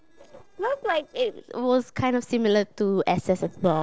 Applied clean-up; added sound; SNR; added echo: neural separator model SepFormer DNS4.